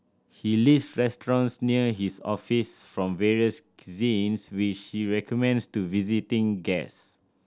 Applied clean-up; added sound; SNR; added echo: none; none; none; none.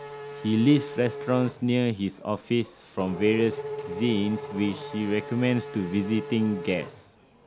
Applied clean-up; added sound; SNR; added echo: none; Race car, auto racing / Accelerating, revving, vroom; 11 dB; none.